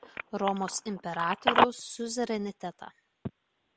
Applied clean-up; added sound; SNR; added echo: none; Telephone; -1 dB; none.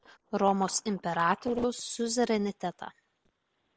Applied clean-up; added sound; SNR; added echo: neural separator model SepFormer DNS4.